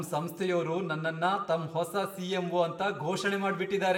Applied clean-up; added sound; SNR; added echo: none; none; none; reverberation time 0.6 s.